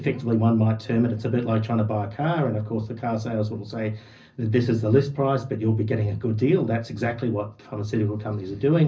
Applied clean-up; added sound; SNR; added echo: none; none; none; reverberation time 0.4 s.